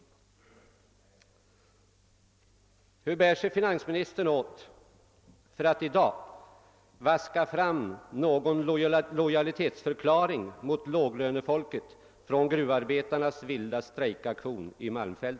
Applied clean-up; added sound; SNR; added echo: none; none; none; none.